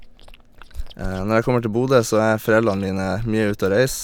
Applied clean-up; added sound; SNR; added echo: none; Chewing, mastication; 16 dB; none.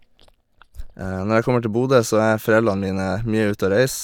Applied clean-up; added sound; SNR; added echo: neural mask model DeepFilterNet 3.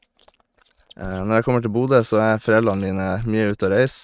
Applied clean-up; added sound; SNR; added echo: neural mask model RNNoise.